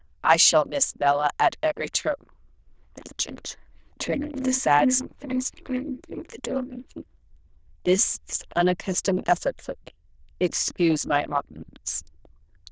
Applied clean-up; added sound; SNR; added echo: neural diffusion model UNIVERSE++.